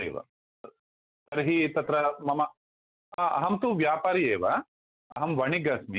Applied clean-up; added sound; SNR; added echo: none; none; none; none.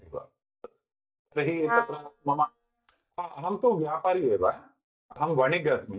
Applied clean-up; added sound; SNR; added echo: neural mask model DeepFilterNet 3.